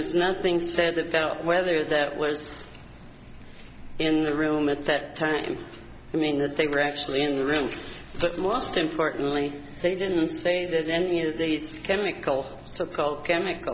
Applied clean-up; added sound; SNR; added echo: none; none; none; none.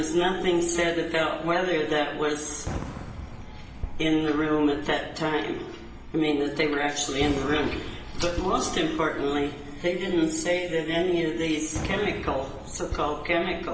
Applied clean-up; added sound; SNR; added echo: none; Fireworks; 14 dB; reverberation time 0.8 s.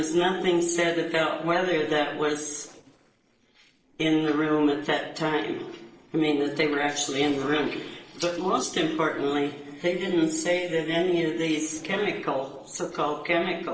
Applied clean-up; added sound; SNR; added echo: neural separator model SepFormer DNS4.